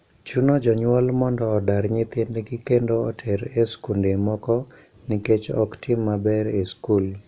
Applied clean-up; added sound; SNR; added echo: none; none; none; none.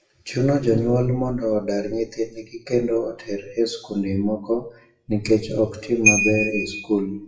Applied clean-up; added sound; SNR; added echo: classical method WPE with log-MMSE.